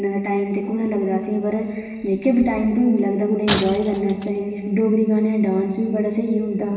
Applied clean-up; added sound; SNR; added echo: none; Shatter; 12 dB; reverberation time 1.2 s.